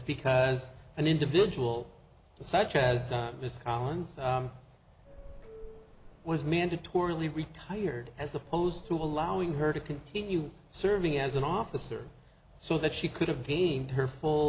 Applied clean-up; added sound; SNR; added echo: none; Subway, metro, underground / Doorbell; 17 dB; none.